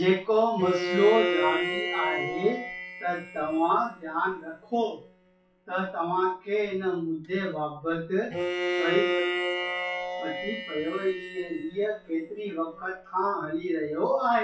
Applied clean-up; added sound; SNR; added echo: classical method WPE with log-MMSE.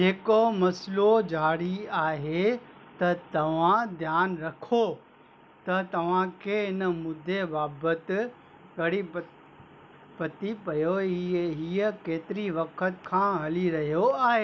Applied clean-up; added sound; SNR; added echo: none; none; none; none.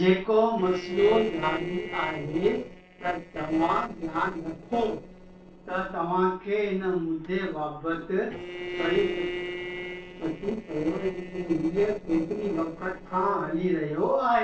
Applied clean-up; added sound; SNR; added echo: neural separator model SepFormer DNS4.